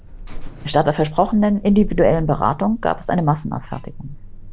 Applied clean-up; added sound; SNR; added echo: none; Alarm; 11 dB; none.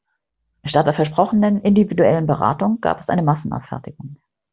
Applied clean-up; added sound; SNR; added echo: none; none; none; none.